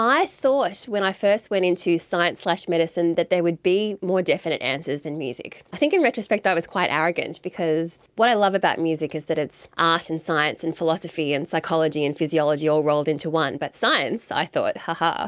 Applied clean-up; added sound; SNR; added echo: none; none; none; none.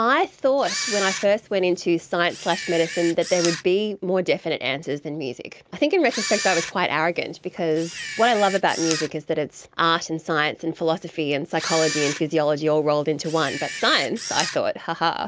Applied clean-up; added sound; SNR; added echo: none; Camera; 9 dB; none.